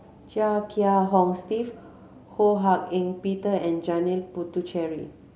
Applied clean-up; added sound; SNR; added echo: none; none; none; none.